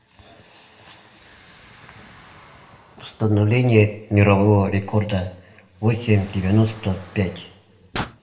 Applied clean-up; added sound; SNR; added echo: none; Explosion; 20 dB; reverberation time 0.9 s.